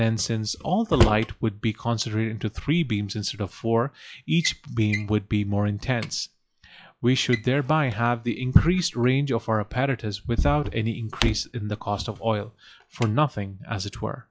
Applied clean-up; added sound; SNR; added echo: classical method log-MMSE.